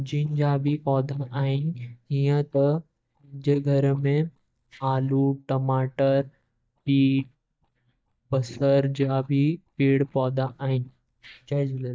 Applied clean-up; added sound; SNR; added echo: neural mask model DeepFilterNet 3.